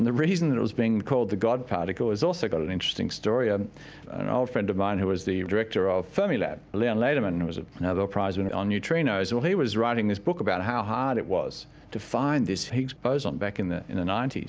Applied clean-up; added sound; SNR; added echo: none; none; none; none.